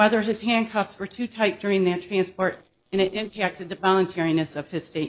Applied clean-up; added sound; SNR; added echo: neural separator model SepFormer DNS4.